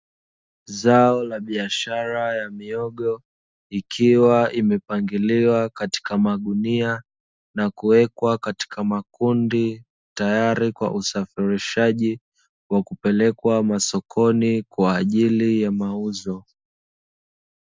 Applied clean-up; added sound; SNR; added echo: none; none; none; none.